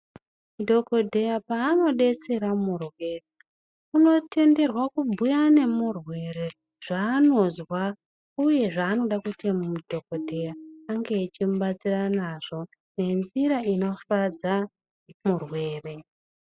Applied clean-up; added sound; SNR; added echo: classical method spectral subtraction.